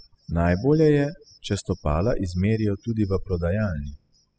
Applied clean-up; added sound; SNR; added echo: classical method spectral subtraction.